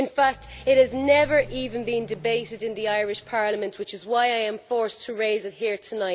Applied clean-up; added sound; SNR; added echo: none; Vehicle; 19 dB; none.